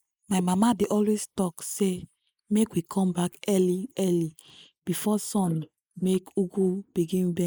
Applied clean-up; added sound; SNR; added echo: neural mask model Resemble Enhance denoiser.